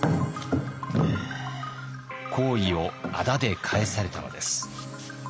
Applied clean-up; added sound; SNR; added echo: none; none; none; none.